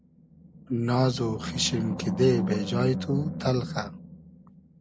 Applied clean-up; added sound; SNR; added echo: none; Animal; 6 dB; none.